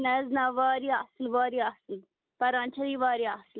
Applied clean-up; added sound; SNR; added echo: none; none; none; none.